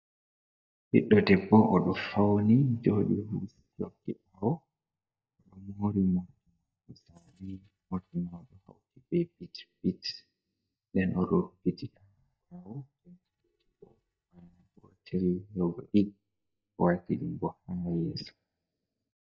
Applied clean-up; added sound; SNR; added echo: neural mask model DeepFilterNet 3.